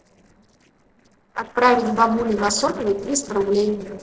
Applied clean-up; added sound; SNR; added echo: neural separator model SepFormer DNS4.